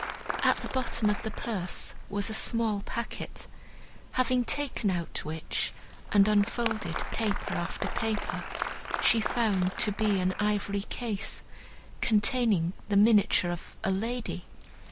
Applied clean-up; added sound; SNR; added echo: none; Applause; 12 dB; none.